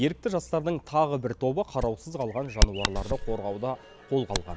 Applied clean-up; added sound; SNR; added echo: none; Bird vocalization, bird call, bird song; 2 dB; none.